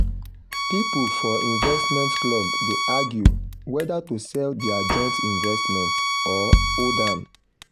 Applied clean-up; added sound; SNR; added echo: none; Bowed string instrument + Drum kit; -4 dB; none.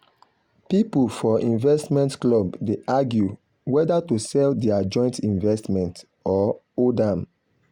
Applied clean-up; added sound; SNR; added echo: none; none; none; none.